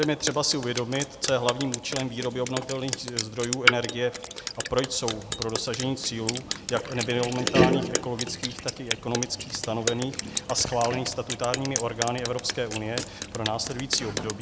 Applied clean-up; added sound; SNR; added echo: none; Hi-hat + Drip; 2 dB; none.